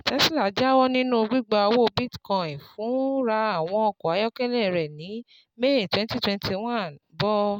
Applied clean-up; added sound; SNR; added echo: none; none; none; none.